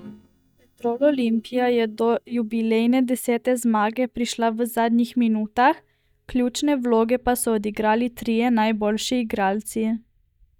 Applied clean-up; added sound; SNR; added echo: neural mask model DeepFilterNet 3.